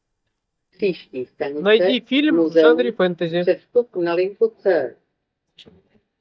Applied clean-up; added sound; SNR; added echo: neural mask model DeepFilterNet 3.